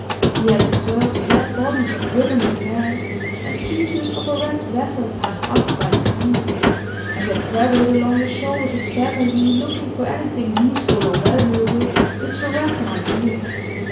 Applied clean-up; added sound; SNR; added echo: none; Squeak; 0 dB; reverberation time 0.7 s.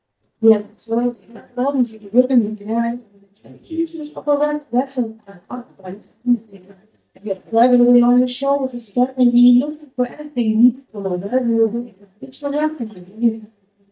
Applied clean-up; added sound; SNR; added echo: neural mask model DeepFilterNet 3.